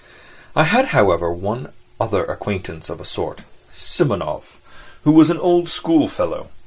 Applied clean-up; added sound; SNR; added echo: none; none; none; none.